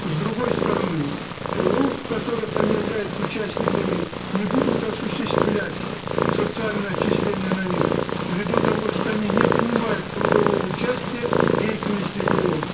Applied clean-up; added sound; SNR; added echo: none; Purr; -3 dB; reverberation time 0.3 s.